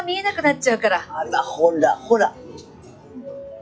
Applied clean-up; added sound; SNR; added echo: classical method log-MMSE.